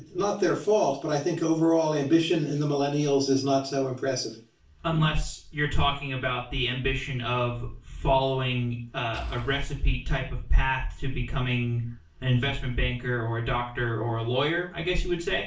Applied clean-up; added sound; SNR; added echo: none; Engine / Car; 13 dB; reverberation time 0.3 s.